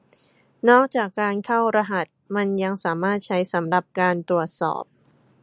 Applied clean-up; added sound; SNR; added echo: none; none; none; none.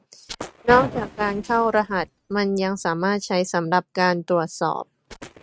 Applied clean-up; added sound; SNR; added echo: neural mask model RNNoise.